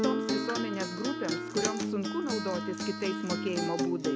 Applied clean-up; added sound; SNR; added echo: none; Acoustic guitar + Keyboard (musical); -1 dB; none.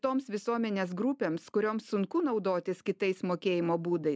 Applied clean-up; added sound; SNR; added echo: none; none; none; none.